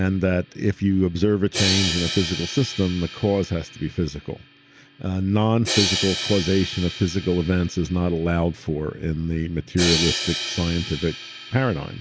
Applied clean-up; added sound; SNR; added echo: none; Crash cymbal; 8 dB; none.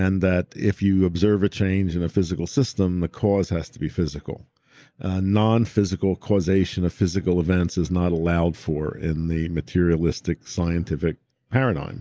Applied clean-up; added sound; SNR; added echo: none; none; none; none.